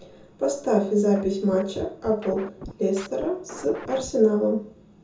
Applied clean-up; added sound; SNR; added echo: none; Scratching (performance technique); 16 dB; reverberation time 0.5 s.